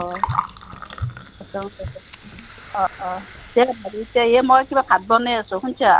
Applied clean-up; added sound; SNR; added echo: none; Gurgling; 12 dB; none.